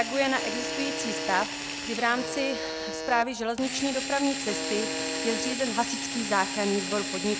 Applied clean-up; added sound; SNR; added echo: none; Drill + Alarm; 3 dB; none.